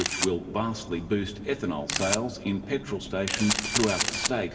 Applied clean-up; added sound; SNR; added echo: none; Camera; 4 dB; reverberation time 1.5 s.